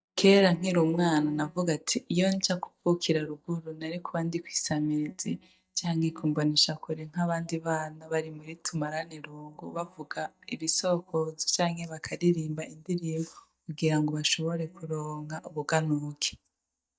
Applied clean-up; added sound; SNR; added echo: neural mask model DeepFilterNet 3.